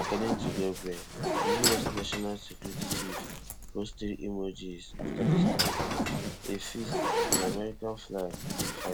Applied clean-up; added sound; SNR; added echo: none; Shatter / Crushing + Zipper (clothing); -5 dB; none.